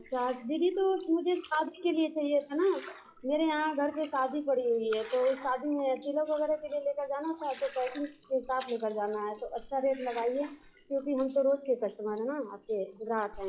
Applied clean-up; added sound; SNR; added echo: classical method log-MMSE.